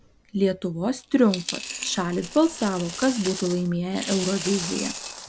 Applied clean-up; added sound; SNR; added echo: none; Coin (dropping); 10 dB; none.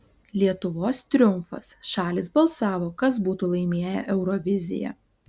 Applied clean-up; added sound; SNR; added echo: none; none; none; none.